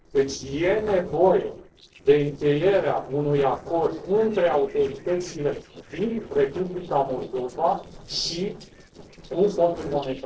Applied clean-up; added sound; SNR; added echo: neural separator model SepFormer DNS4.